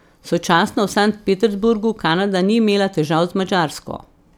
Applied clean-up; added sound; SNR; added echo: none; none; none; none.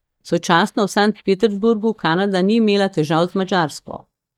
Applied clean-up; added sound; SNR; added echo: neural mask model DeepFilterNet 3.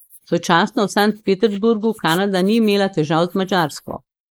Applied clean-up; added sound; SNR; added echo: neural mask model Resemble Enhance denoiser.